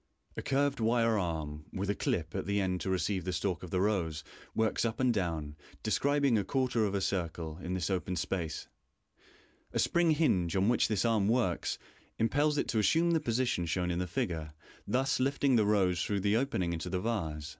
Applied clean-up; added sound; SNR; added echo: none; none; none; none.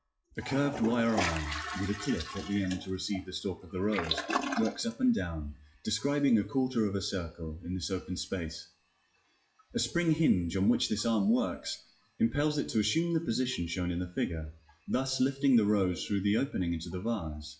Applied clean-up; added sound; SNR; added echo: classical method WPE with log-MMSE.